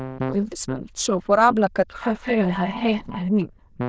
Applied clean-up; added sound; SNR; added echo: neural diffusion model UNIVERSE++.